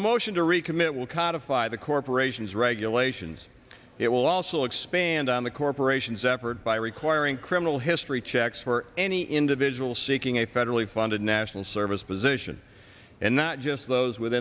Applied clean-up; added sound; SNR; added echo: none; none; none; none.